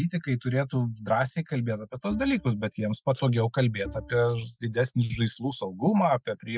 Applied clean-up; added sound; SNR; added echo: classical method Wiener filter.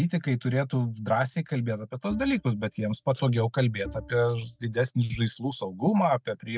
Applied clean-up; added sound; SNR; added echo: neural mask model RNNoise.